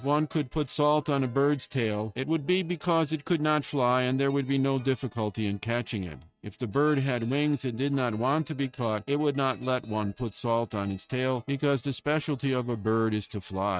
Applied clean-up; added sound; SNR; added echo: neural mask model RNNoise.